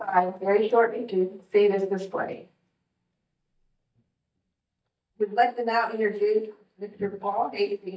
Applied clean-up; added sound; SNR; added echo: neural mask model DeepFilterNet 3.